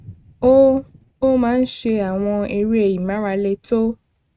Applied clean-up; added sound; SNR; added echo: neural mask model RNNoise.